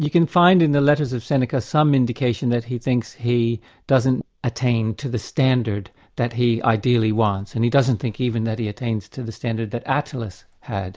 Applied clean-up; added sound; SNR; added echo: none; none; none; none.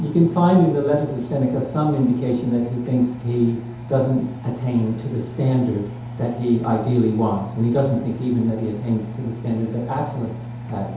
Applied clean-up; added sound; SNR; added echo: none; Engine; 12 dB; reverberation time 0.8 s.